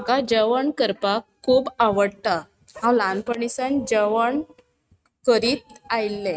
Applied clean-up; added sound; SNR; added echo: neural mask model RNNoise.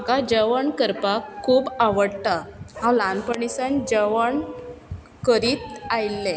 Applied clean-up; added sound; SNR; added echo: none; Dog; 16 dB; none.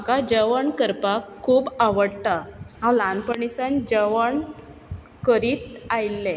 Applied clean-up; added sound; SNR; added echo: none; none; none; none.